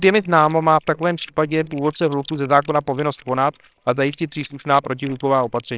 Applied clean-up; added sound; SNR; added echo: neural separator model SepFormer WHAMR!.